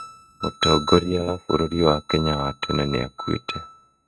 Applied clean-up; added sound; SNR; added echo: neural mask model RNNoise.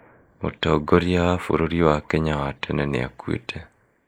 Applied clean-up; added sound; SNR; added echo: neural mask model Resemble Enhance denoiser.